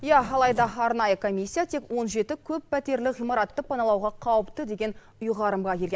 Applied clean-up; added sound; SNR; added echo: none; Zipper (clothing); 20 dB; none.